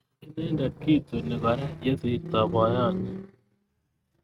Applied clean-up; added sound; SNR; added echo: neural mask model RNNoise.